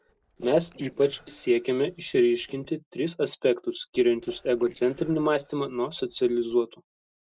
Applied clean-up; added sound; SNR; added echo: neural separator model SepFormer DNS4.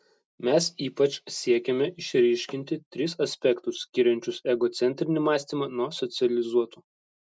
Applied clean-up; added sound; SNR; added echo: none; none; none; none.